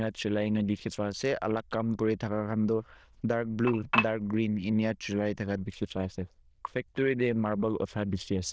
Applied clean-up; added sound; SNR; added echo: neural diffusion model UNIVERSE++.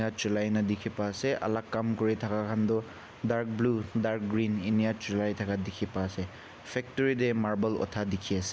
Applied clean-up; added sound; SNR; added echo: none; none; none; none.